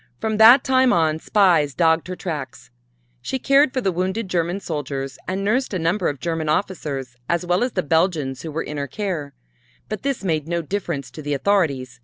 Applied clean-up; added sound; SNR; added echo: none; none; none; none.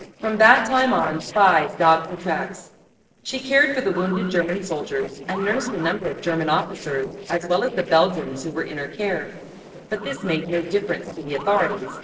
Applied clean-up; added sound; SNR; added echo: neural separator model SepFormer DNS4.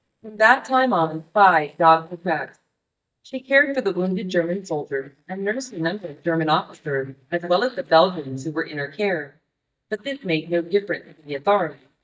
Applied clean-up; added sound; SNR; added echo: neural mask model DeepFilterNet 3.